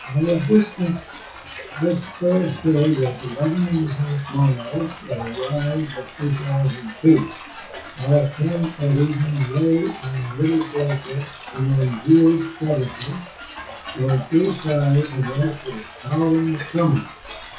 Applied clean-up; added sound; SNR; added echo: classical method WPE with log-MMSE.